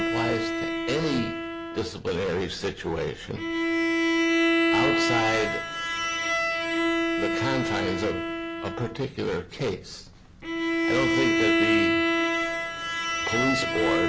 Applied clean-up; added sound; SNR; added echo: none; Bowed string instrument; -5 dB; none.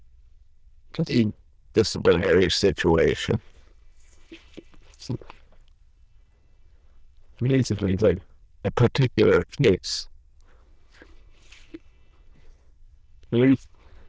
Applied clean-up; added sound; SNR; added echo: neural diffusion model UNIVERSE++.